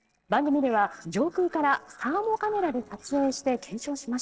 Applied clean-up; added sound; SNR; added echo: neural separator model SepFormer DNS4.